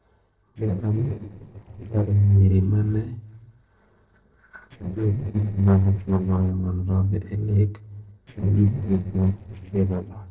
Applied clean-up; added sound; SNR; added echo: neural separator model SepFormer DNS4.